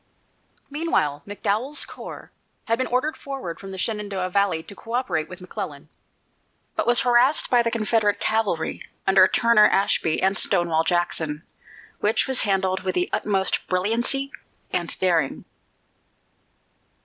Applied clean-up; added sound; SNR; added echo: none; none; none; none.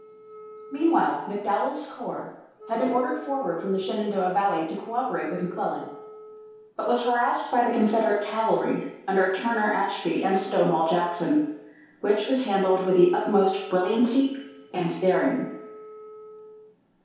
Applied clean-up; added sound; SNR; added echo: none; Wind instrument, woodwind instrument; 19 dB; reverberation time 0.8 s.